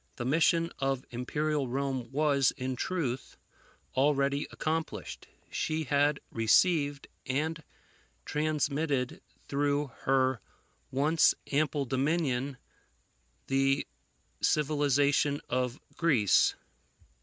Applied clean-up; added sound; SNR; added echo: none; none; none; none.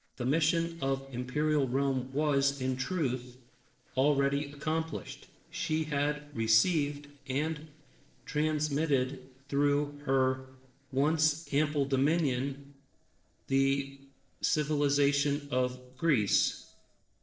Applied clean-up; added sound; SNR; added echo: neural separator model SepFormer DNS4.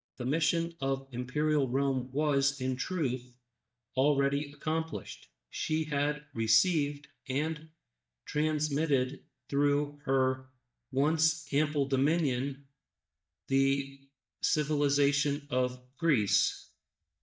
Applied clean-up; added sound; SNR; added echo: neural mask model DeepFilterNet 3.